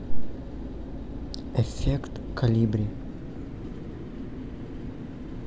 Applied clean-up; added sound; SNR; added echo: none; Mechanical fan; 9 dB; none.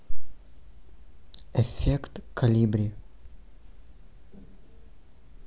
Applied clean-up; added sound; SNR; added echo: none; none; none; none.